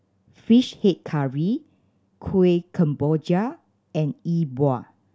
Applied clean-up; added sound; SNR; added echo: none; none; none; none.